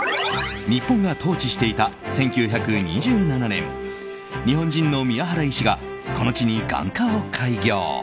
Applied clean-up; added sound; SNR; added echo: none; none; none; none.